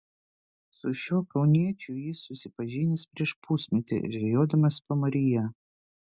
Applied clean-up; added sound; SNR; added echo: none; none; none; none.